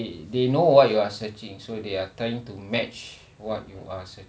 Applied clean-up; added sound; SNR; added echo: none; none; none; none.